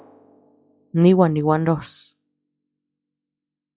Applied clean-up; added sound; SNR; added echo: classical method log-MMSE.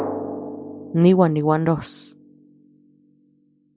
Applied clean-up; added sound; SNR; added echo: none; Drum; 12 dB; none.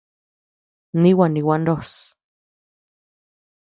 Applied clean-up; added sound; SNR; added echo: none; none; none; none.